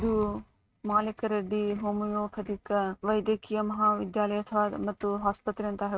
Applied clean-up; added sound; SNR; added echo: neural mask model RNNoise.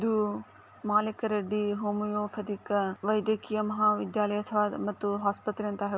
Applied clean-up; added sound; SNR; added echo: none; none; none; none.